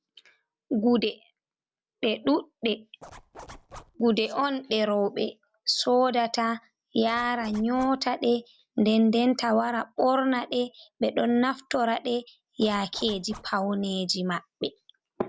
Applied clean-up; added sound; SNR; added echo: none; Zipper (clothing); 20 dB; none.